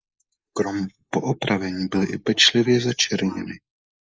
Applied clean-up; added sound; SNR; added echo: neural mask model Resemble Enhance denoiser.